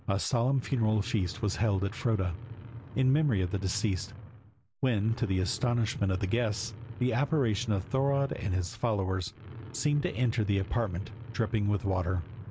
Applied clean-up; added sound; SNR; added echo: none; Truck; 14 dB; none.